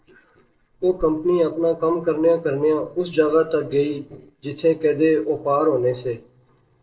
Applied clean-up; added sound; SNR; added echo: neural separator model SepFormer DNS4.